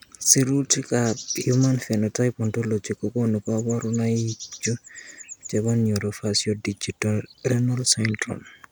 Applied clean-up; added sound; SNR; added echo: none; none; none; none.